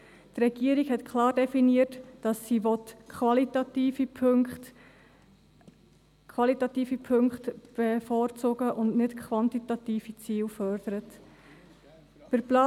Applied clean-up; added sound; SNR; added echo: none; none; none; none.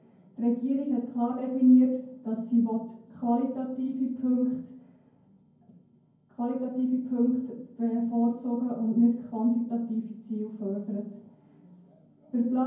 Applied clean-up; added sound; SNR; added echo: none; none; none; reverberation time 0.9 s.